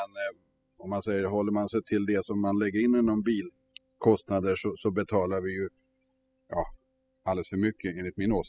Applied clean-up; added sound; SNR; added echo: classical method spectral subtraction.